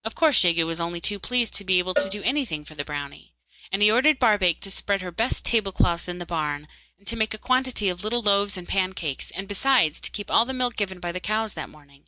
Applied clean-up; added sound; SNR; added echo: none; Cowbell; 9 dB; none.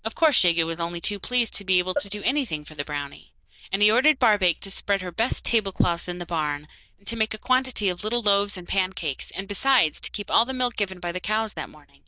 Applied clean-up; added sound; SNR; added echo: neural diffusion model UNIVERSE++.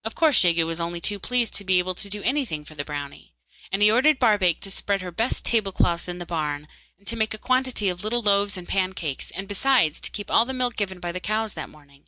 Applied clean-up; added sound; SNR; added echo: none; none; none; none.